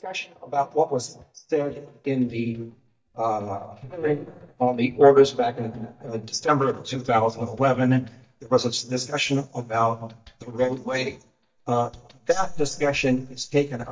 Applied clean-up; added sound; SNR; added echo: neural mask model DeepFilterNet 3.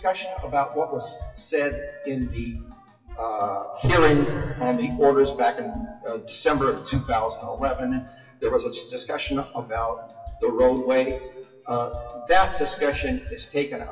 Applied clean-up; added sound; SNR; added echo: classical method WPE with log-MMSE.